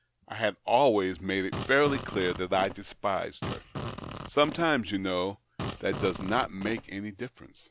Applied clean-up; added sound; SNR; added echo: none; Fart; 9 dB; none.